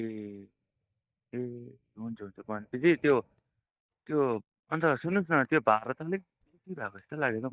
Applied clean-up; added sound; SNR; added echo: neural mask model DeepFilterNet 3.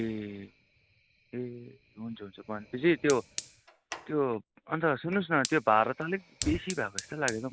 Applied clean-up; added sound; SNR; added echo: none; Fire; 13 dB; none.